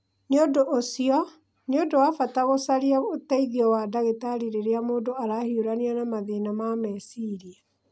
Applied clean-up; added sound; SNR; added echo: none; none; none; none.